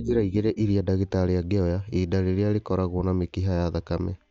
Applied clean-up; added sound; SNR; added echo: none; none; none; none.